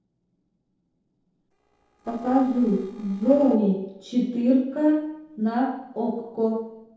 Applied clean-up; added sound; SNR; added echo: neural separator model SepFormer DNS4.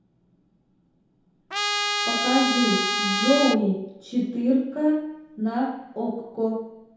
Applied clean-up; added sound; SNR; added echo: none; Trumpet; 0 dB; reverberation time 0.8 s.